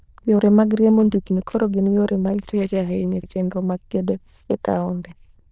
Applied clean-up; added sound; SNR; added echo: neural diffusion model UNIVERSE++.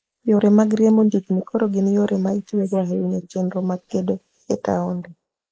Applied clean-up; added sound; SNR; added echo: neural mask model Resemble Enhance denoiser.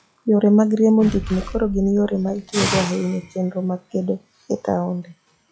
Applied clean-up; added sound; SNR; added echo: classical method log-MMSE.